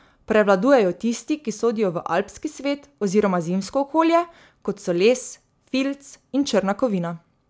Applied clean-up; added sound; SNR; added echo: none; none; none; none.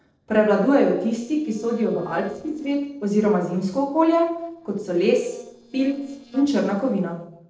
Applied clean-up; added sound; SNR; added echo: neural separator model SepFormer DNS4.